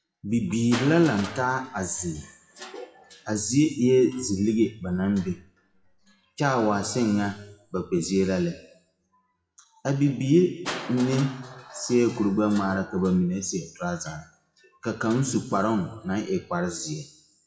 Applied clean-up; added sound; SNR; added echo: classical method WPE with log-MMSE.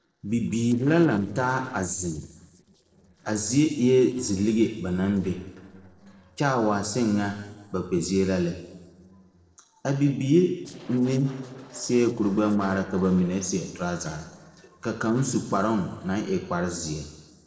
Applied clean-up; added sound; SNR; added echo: neural separator model SepFormer DNS4.